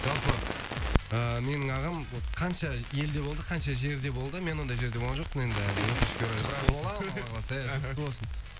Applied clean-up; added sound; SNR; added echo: none; Crackle; 3 dB; none.